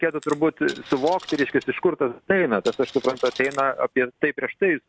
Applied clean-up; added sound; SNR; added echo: none; Crackle + Coin (dropping); 19 dB; none.